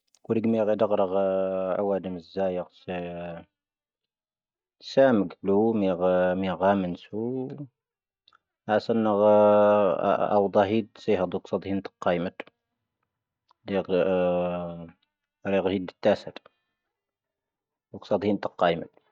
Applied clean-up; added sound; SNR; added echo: neural mask model DeepFilterNet 3.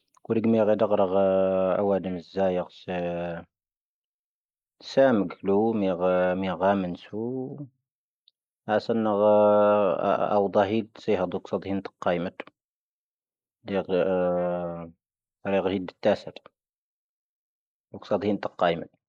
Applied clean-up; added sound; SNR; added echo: neural mask model Resemble Enhance denoiser.